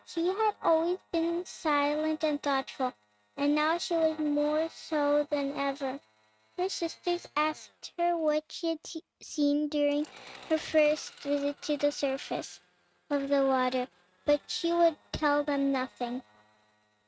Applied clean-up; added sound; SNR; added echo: neural mask model RNNoise.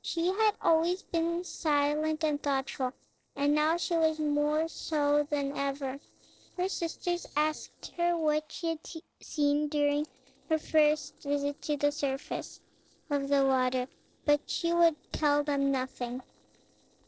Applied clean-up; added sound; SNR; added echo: neural separator model SepFormer DNS4.